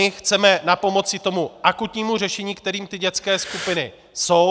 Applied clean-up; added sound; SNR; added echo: none; Breathing; 13 dB; none.